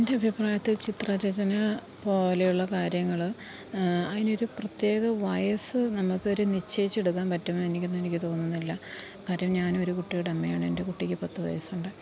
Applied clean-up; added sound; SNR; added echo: none; none; none; none.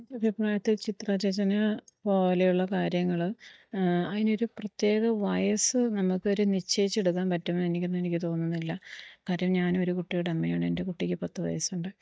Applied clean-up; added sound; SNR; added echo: neural mask model DeepFilterNet 3.